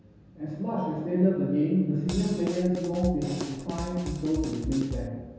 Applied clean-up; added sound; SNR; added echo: none; Drum kit; 8 dB; reverberation time 1.2 s.